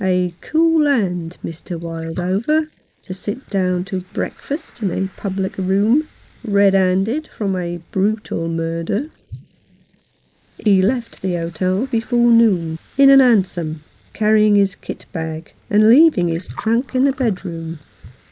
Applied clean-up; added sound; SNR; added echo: neural mask model Resemble Enhance denoiser.